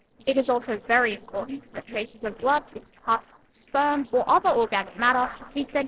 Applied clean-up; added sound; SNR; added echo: neural separator model SepFormer DNS4.